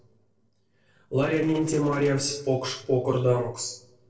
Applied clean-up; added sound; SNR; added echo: neural separator model SepFormer DNS4.